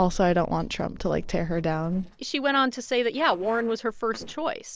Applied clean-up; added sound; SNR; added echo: neural separator model SepFormer DNS4.